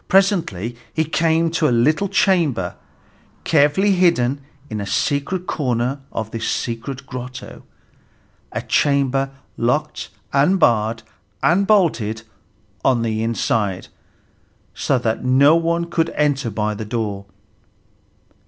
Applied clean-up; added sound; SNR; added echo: none; none; none; none.